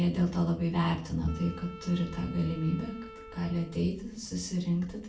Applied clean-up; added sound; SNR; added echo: none; Wind instrument, woodwind instrument; 18 dB; reverberation time 0.3 s.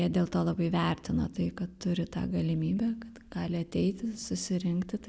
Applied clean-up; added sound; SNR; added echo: none; none; none; none.